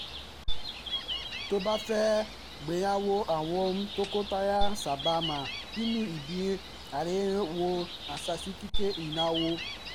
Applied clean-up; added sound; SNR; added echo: none; Gull, seagull; 3 dB; none.